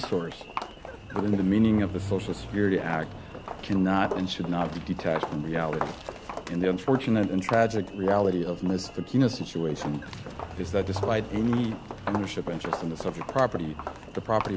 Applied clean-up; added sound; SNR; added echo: none; Walk, footsteps + Engine; 9 dB; none.